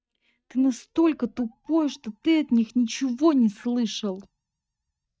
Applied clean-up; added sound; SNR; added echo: neural mask model DeepFilterNet 3.